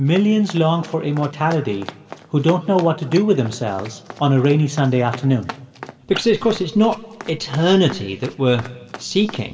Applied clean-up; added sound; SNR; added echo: none; Run; 18 dB; reverberation time 2.7 s.